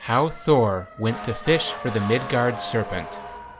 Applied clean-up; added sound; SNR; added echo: none; Motor vehicle (road) / Siren; 12 dB; none.